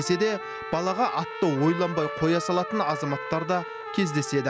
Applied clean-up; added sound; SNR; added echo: none; Trumpet + Wind instrument, woodwind instrument; 8 dB; none.